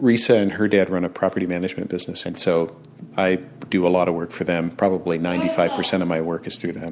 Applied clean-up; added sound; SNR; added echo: none; none; none; none.